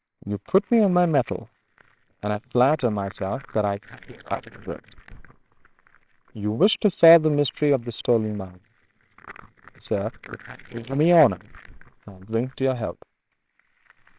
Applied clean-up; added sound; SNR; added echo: neural separator model SepFormer WHAMR!.